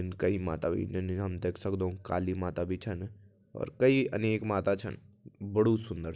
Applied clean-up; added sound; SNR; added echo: none; none; none; none.